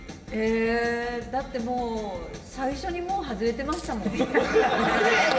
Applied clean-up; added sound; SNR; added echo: none; Coin (dropping); 20 dB; reverberation time 2.9 s.